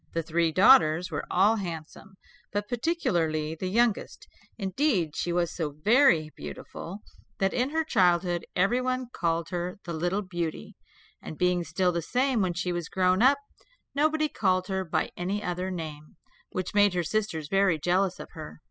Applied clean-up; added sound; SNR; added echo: classical method spectral subtraction.